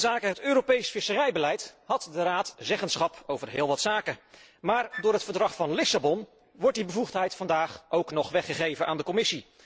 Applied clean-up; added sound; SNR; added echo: neural separator model SepFormer DNS4.